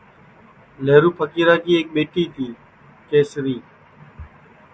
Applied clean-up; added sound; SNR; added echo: none; none; none; none.